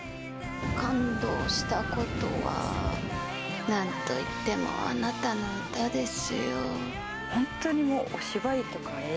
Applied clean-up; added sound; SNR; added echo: none; none; none; none.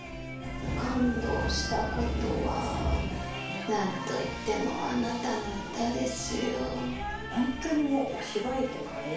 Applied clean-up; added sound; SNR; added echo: none; none; none; reverberation time 0.4 s.